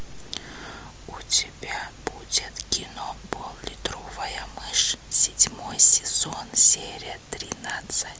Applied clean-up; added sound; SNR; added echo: none; none; none; none.